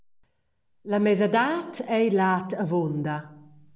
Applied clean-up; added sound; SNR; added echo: none; none; none; none.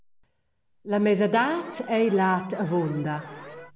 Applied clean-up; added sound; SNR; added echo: none; Alarm; 16 dB; none.